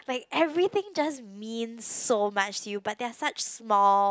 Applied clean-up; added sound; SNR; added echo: none; none; none; none.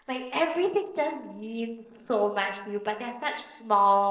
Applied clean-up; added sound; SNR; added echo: neural separator model SepFormer DNS4.